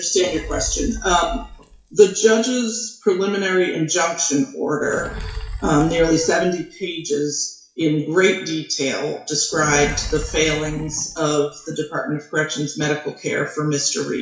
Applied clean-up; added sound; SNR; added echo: classical method WPE with log-MMSE.